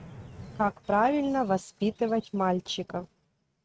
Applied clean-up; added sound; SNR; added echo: neural mask model RNNoise.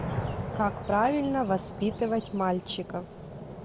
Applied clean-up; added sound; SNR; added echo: none; Fireworks; 7 dB; none.